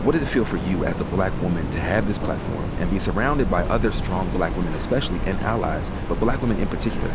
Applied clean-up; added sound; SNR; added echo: none; Train; 1 dB; none.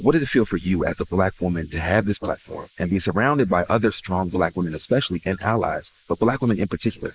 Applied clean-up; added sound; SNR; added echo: neural mask model Resemble Enhance denoiser.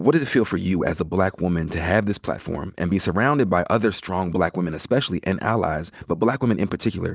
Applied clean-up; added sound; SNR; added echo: none; none; none; none.